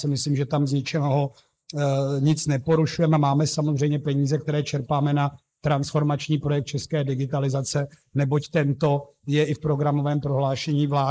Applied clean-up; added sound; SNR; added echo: neural mask model Resemble Enhance denoiser.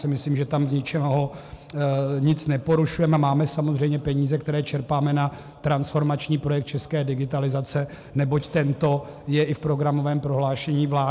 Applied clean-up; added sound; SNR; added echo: none; none; none; none.